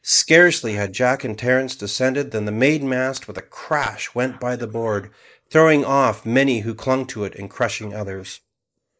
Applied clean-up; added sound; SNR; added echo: neural mask model Resemble Enhance denoiser.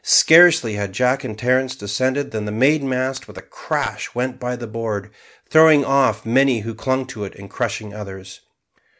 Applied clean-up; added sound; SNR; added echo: none; none; none; none.